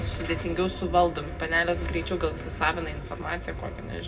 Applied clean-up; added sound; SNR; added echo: none; Guitar; 20 dB; reverberation time 0.2 s.